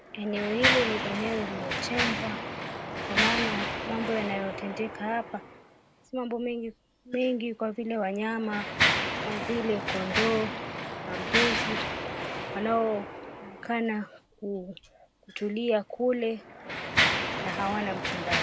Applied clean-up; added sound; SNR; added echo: none; Mechanisms; 0 dB; none.